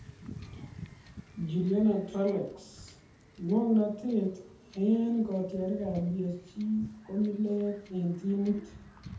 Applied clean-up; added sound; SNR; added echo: none; Wind / Ocean / Boat, Water vehicle; 19 dB; reverberation time 0.6 s.